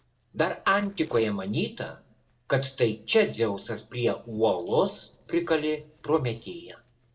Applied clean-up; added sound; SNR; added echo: neural separator model SepFormer DNS4.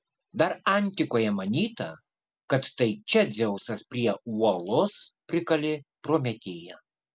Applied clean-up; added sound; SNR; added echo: none; none; none; none.